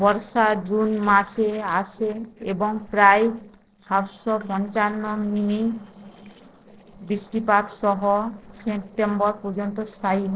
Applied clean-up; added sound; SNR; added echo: neural separator model SepFormer DNS4.